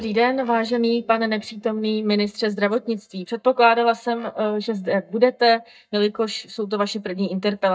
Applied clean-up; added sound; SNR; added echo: neural mask model DeepFilterNet 3.